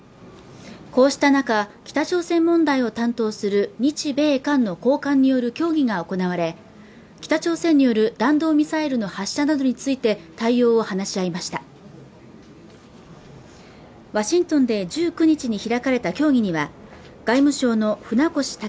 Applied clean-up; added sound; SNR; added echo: none; none; none; none.